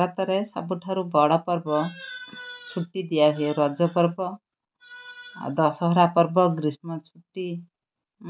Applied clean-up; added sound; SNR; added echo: none; none; none; none.